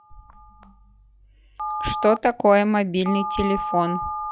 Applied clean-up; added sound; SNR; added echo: classical method log-MMSE.